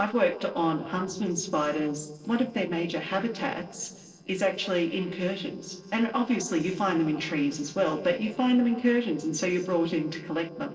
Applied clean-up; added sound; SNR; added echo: neural separator model SepFormer DNS4.